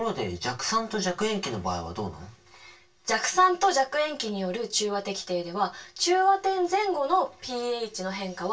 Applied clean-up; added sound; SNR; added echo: none; none; none; reverberation time 0.2 s.